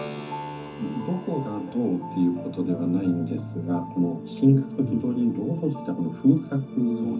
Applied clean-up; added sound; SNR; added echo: none; Keyboard (musical); 19 dB; reverberation time 0.3 s.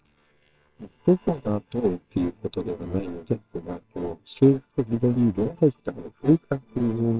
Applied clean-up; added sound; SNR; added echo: neural separator model SepFormer WHAMR!.